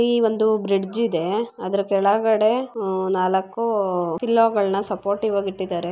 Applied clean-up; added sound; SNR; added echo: none; none; none; none.